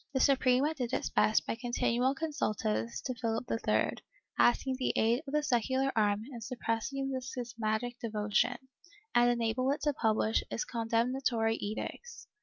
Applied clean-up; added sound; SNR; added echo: none; none; none; none.